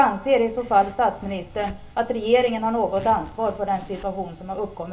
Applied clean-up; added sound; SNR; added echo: none; Zipper (clothing); 20 dB; reverberation time 0.4 s.